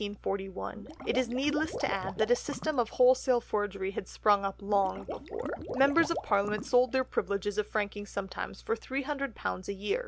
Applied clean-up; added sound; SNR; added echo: none; Water / Liquid; 12 dB; none.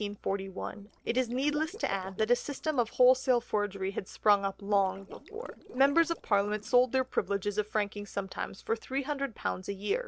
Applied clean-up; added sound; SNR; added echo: neural separator model SepFormer DNS4.